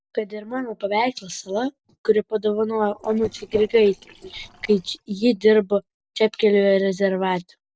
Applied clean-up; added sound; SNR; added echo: neural separator model SepFormer DNS4.